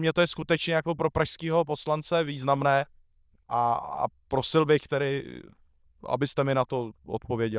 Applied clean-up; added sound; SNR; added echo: neural diffusion model UNIVERSE++.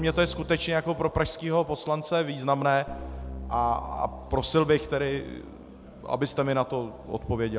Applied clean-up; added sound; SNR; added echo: none; Keyboard (musical); 15 dB; none.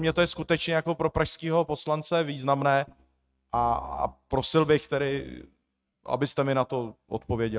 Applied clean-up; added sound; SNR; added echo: neural mask model RNNoise.